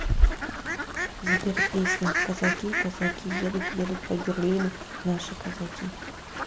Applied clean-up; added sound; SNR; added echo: none; Fowl; -2 dB; reverberation time 0.6 s.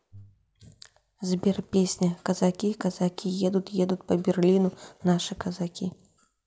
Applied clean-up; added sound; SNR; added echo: none; none; none; none.